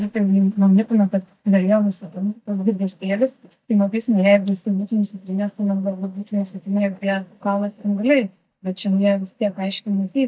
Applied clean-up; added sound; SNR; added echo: neural mask model DeepFilterNet 3.